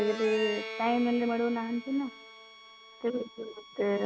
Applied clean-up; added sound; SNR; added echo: none; Bowed string instrument + Harmonica; 11 dB; none.